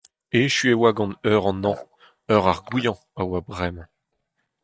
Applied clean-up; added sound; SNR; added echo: neural mask model DeepFilterNet 3.